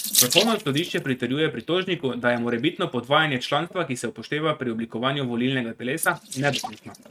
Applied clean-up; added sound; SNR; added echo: neural mask model RNNoise.